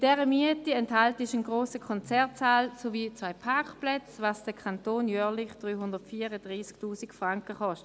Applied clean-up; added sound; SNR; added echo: none; none; none; none.